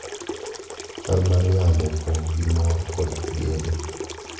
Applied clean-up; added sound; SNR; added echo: none; Sink (filling or washing) / Water tap, faucet; 11 dB; reverberation time 0.8 s.